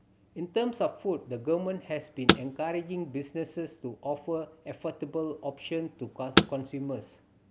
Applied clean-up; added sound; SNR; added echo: none; Car; -1 dB; none.